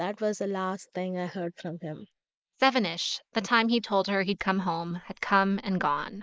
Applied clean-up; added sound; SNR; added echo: neural mask model Resemble Enhance denoiser.